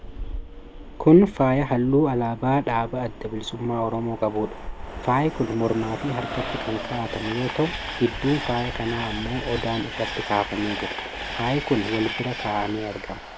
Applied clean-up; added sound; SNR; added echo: none; Train; 9 dB; none.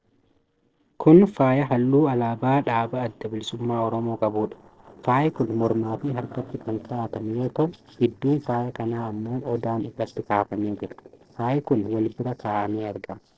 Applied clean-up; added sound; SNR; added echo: neural separator model SepFormer DNS4.